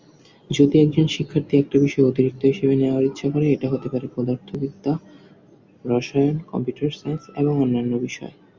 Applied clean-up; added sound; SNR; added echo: none; none; none; none.